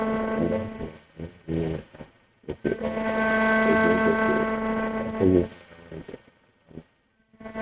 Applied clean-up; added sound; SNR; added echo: neural mask model RNNoise.